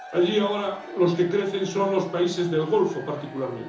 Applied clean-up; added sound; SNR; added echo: none; Crowd / Cheering; 18 dB; reverberation time 0.7 s.